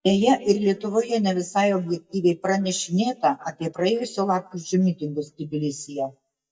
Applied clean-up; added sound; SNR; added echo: neural mask model DeepFilterNet 3.